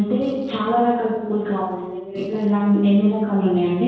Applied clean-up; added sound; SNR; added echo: neural separator model SepFormer DNS4.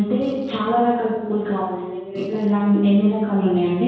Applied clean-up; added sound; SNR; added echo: none; Fart; 19 dB; reverberation time 1.0 s.